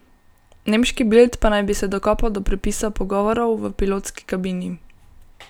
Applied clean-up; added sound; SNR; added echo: none; none; none; none.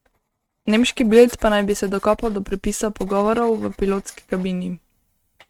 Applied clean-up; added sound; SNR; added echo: neural mask model RNNoise.